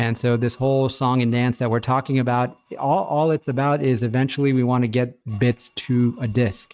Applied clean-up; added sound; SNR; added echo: neural mask model RNNoise.